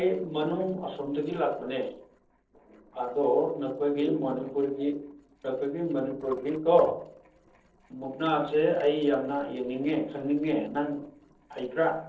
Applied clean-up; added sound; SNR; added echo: neural separator model SepFormer DNS4.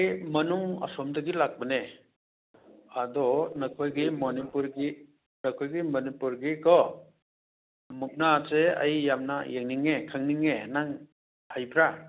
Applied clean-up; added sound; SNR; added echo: none; none; none; none.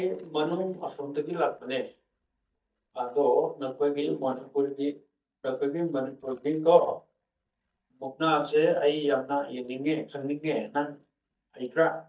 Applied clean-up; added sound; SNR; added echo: neural mask model DeepFilterNet 3.